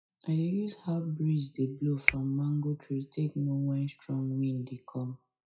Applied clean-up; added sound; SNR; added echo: classical method WPE with log-MMSE.